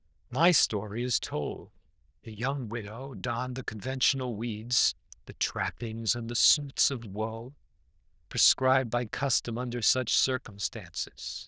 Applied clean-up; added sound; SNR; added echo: neural diffusion model UNIVERSE++.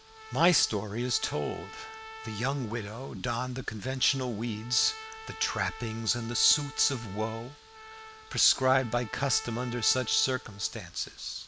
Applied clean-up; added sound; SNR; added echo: none; Trumpet; 17 dB; none.